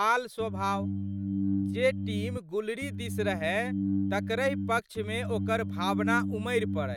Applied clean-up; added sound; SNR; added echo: neural mask model RNNoise.